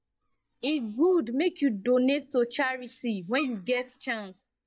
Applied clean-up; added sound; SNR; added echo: neural mask model DeepFilterNet 3.